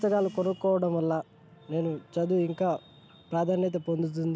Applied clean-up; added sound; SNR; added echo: none; none; none; none.